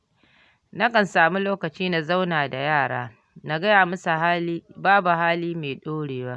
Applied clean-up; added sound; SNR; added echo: none; none; none; none.